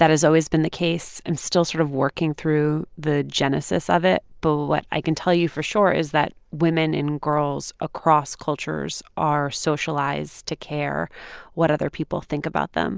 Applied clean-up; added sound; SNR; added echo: none; none; none; none.